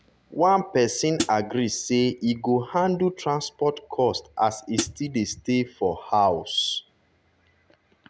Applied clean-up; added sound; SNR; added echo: none; Hi-hat; 4 dB; none.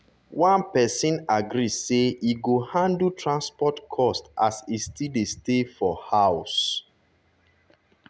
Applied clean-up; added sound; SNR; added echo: none; none; none; none.